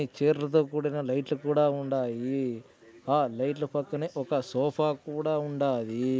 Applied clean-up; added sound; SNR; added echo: none; none; none; none.